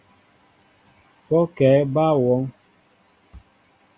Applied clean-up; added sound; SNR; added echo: none; none; none; none.